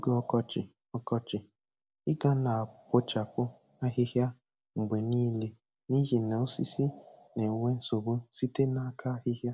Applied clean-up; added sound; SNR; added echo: none; none; none; none.